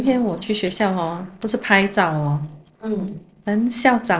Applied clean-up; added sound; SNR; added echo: neural separator model SepFormer DNS4.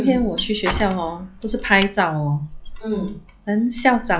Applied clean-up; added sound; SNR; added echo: classical method log-MMSE.